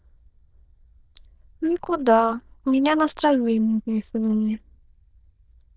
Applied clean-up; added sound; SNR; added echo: neural diffusion model UNIVERSE++.